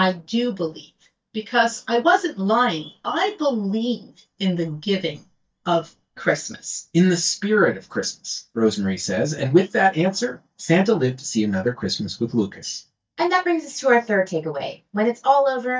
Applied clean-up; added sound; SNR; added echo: neural mask model DeepFilterNet 3.